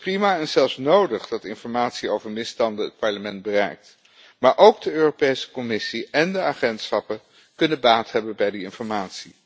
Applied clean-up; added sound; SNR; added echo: none; none; none; none.